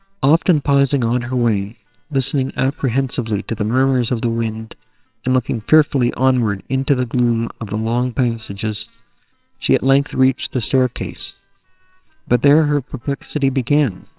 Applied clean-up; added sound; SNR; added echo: neural separator model SepFormer WHAMR!.